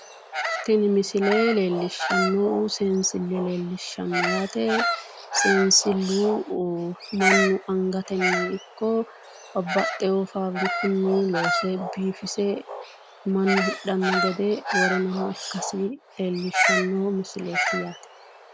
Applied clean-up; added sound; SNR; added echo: none; Bird vocalization, bird call, bird song; 4 dB; none.